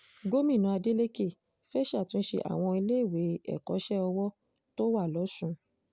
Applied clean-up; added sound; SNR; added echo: none; none; none; none.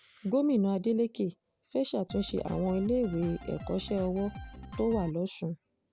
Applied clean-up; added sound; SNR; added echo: none; Drum kit; 13 dB; none.